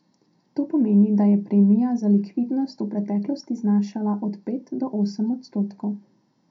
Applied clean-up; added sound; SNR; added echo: none; none; none; reverberation time 0.2 s.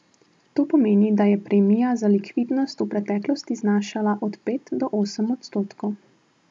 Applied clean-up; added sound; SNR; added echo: none; none; none; none.